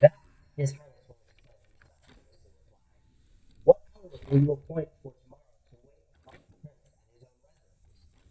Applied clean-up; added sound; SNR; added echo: neural mask model DeepFilterNet 3.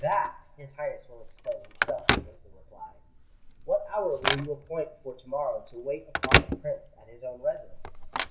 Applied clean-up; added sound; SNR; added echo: none; Telephone; -2 dB; reverberation time 0.5 s.